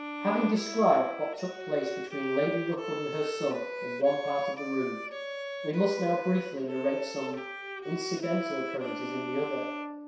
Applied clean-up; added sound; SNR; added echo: none; Bowed string instrument; 7 dB; reverberation time 0.7 s.